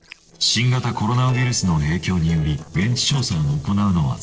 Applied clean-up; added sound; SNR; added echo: neural separator model SepFormer DNS4.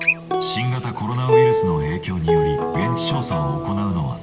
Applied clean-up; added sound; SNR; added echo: none; Acoustic guitar; -2 dB; reverberation time 2.1 s.